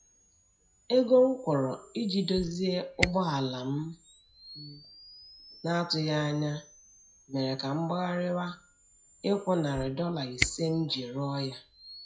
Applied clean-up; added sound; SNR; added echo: classical method WPE with log-MMSE.